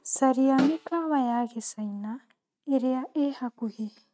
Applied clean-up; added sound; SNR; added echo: neural mask model RNNoise.